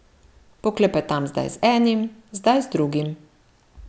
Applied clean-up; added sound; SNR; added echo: none; none; none; none.